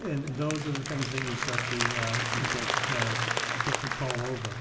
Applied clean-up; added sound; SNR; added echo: none; Applause; -1 dB; reverberation time 2.3 s.